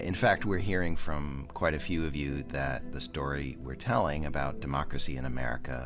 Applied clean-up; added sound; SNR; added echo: none; none; none; none.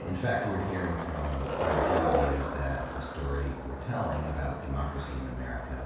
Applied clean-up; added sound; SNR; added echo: none; Skateboard; 2 dB; reverberation time 1.2 s.